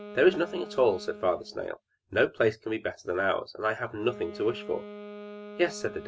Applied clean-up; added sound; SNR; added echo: none; Wind instrument, woodwind instrument; 16 dB; none.